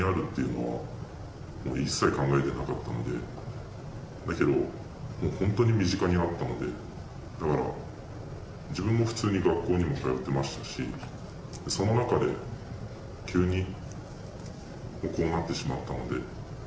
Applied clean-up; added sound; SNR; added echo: none; none; none; none.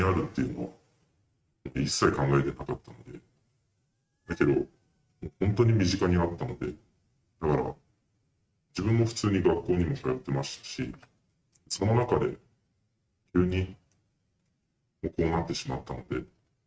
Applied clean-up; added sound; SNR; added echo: neural mask model RNNoise.